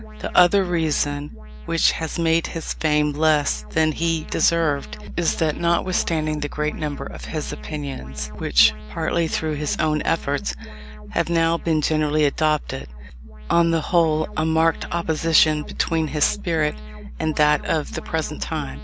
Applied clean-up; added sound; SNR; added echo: none; Alarm; 20 dB; none.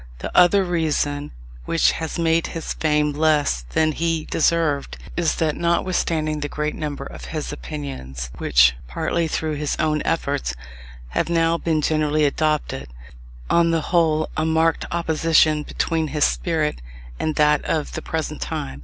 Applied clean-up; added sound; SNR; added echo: none; none; none; none.